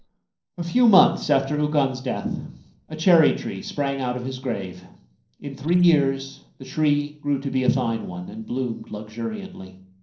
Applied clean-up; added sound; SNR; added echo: neural separator model SepFormer DNS4.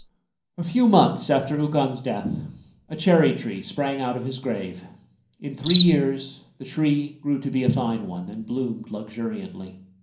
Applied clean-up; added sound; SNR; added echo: none; Cricket; 8 dB; reverberation time 0.6 s.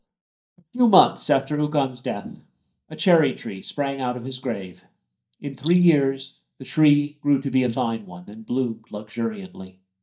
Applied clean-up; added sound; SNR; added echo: neural mask model DeepFilterNet 3.